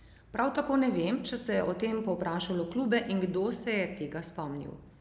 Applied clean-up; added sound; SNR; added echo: none; none; none; none.